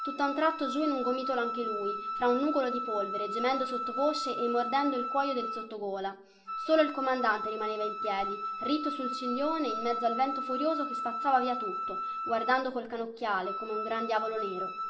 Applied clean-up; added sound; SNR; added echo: none; Wind instrument, woodwind instrument; 5 dB; reverberation time 0.7 s.